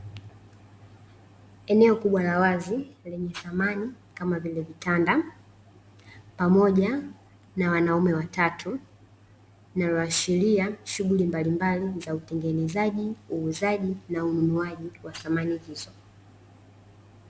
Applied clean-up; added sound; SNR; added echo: none; none; none; none.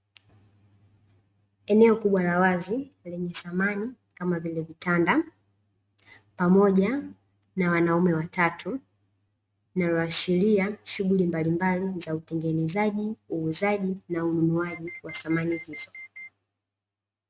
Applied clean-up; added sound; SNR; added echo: neural mask model RNNoise.